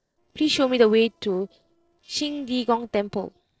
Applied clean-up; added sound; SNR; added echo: neural separator model SepFormer DNS4.